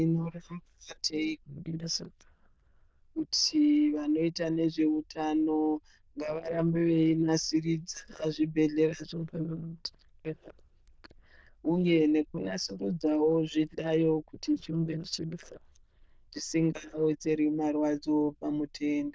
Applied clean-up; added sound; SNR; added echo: neural diffusion model UNIVERSE++.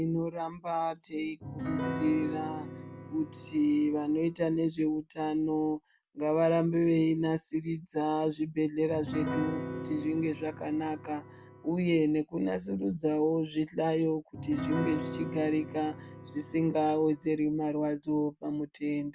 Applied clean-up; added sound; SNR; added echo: none; Piano; 8 dB; none.